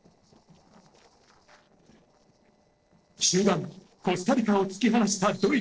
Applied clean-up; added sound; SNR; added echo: neural separator model SepFormer DNS4.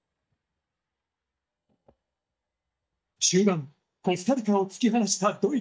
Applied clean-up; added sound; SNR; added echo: neural mask model DeepFilterNet 3.